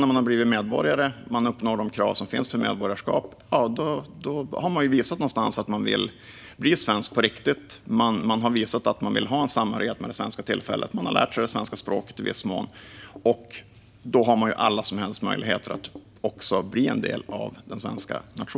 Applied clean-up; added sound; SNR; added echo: none; Writing; 19 dB; none.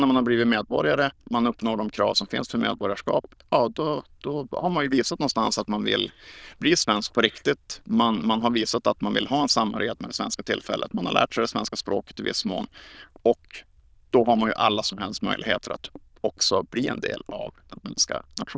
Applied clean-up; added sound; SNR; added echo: neural diffusion model UNIVERSE++.